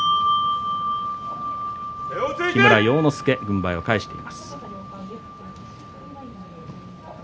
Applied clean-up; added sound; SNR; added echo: none; Bell; 4 dB; none.